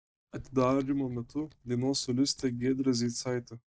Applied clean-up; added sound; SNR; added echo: neural mask model DeepFilterNet 3.